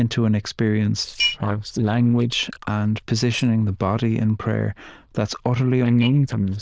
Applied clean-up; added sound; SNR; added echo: neural diffusion model UNIVERSE++.